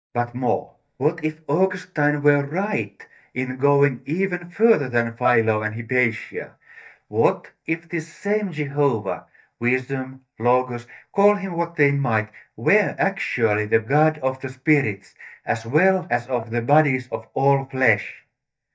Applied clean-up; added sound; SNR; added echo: neural mask model DeepFilterNet 3.